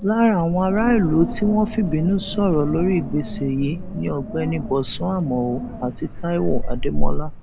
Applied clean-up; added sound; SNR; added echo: none; Wind; 2 dB; none.